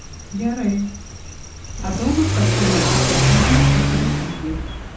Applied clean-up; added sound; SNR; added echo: none; Accelerating, revving, vroom / Car; -4 dB; reverberation time 0.6 s.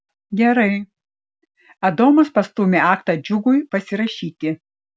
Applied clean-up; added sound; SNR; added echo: none; none; none; none.